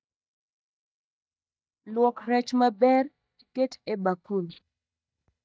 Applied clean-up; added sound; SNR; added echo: neural mask model DeepFilterNet 3.